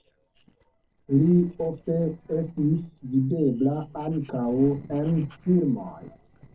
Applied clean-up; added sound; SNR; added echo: neural separator model SepFormer DNS4.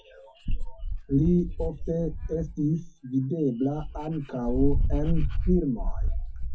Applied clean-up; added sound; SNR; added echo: classical method WPE with log-MMSE.